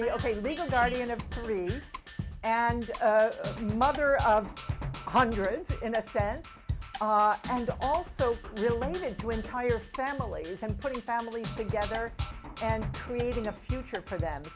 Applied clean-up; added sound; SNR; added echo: none; Percussion; 7 dB; none.